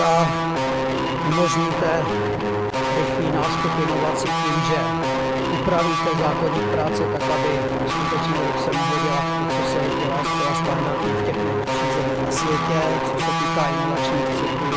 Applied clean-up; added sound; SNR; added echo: none; Guitar; -4 dB; none.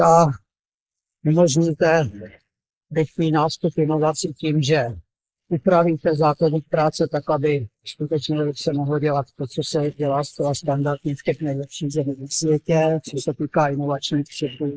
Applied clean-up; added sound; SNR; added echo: neural mask model Resemble Enhance denoiser.